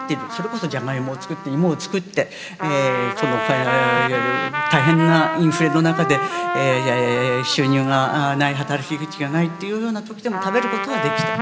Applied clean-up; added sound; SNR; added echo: none; Trumpet; 4 dB; none.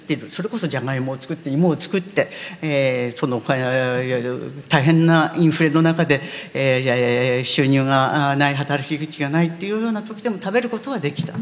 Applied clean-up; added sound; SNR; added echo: none; none; none; none.